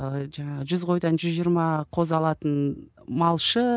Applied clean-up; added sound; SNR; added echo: none; none; none; none.